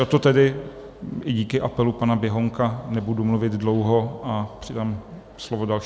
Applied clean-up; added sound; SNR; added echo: none; none; none; none.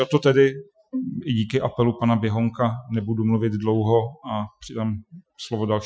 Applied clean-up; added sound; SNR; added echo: classical method Wiener filter.